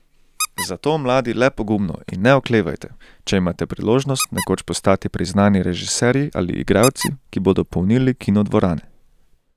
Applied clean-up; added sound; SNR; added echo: none; Squeak; 13 dB; none.